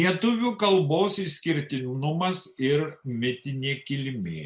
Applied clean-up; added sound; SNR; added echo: neural mask model Resemble Enhance denoiser.